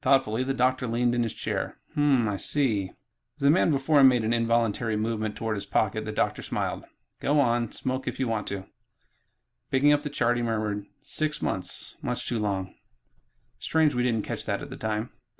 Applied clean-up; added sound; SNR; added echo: none; none; none; none.